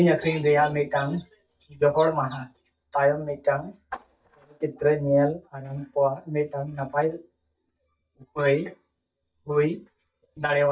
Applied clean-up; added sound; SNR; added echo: neural mask model DeepFilterNet 3.